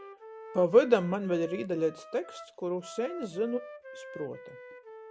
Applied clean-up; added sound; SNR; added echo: none; Wind instrument, woodwind instrument; 16 dB; none.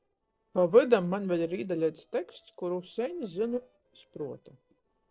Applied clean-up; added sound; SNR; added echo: neural separator model SepFormer DNS4.